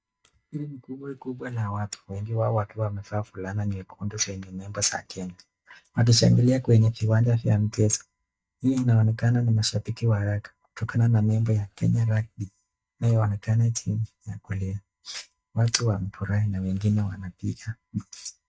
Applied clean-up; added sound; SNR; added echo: neural mask model DeepFilterNet 3.